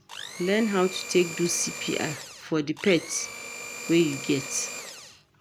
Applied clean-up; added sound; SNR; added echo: none; Domestic sounds, home sounds; 11 dB; none.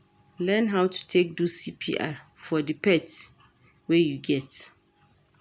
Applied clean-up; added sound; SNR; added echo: none; none; none; none.